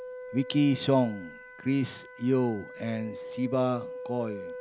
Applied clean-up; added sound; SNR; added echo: none; Wind instrument, woodwind instrument; 12 dB; none.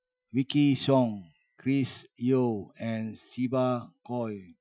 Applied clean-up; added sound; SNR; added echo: classical method Wiener filter.